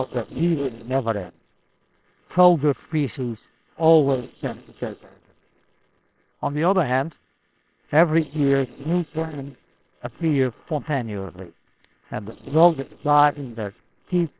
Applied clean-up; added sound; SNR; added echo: neural separator model SepFormer WHAMR!.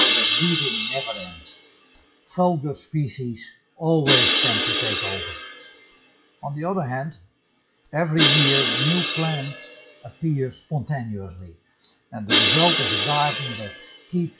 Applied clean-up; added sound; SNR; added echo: classical method WPE with log-MMSE.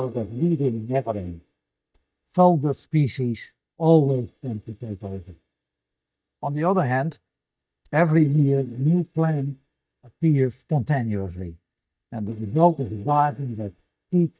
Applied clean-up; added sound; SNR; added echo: neural mask model DeepFilterNet 3.